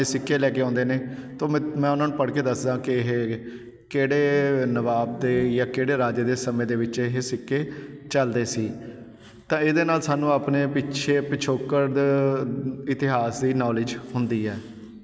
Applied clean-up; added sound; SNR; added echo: none; Insect; 16 dB; none.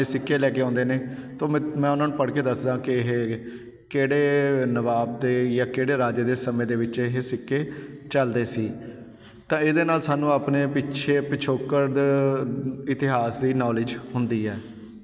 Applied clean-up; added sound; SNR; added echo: none; none; none; none.